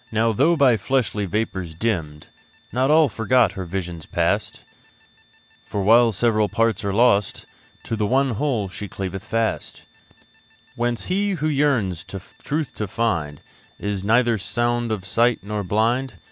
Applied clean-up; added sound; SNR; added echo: none; none; none; none.